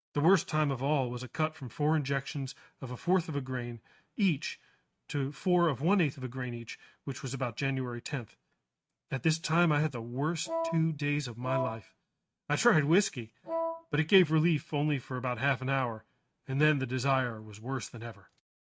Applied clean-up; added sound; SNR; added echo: neural mask model RNNoise.